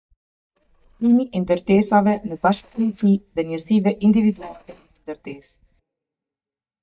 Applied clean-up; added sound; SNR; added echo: neural mask model DeepFilterNet 3.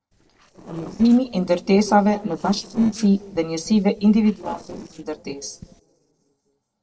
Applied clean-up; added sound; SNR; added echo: neural separator model SepFormer DNS4.